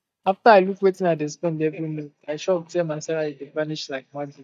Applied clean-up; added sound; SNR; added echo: neural mask model DeepFilterNet 3.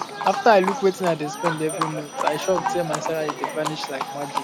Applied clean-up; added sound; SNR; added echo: none; Livestock, farm animals, working animals; 4 dB; none.